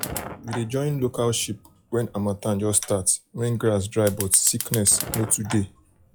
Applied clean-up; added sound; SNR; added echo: classical method log-MMSE.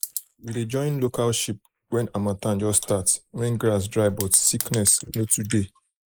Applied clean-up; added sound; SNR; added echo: neural mask model Resemble Enhance denoiser.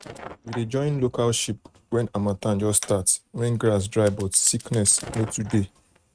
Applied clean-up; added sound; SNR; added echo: neural mask model RNNoise.